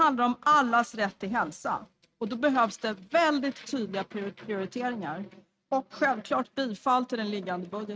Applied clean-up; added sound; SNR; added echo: neural mask model RNNoise.